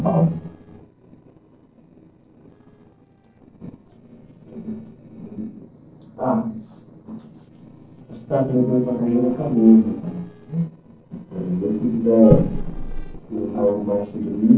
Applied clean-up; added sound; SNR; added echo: neural separator model SepFormer DNS4.